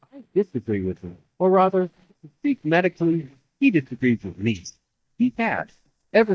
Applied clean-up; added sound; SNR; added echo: neural mask model DeepFilterNet 3.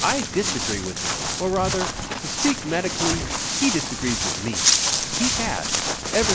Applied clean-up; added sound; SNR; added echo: none; Walk, footsteps; -2 dB; none.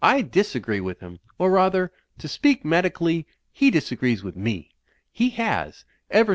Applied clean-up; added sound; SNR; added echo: none; none; none; none.